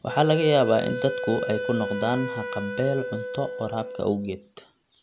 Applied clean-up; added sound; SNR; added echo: none; Wind instrument, woodwind instrument; 7 dB; none.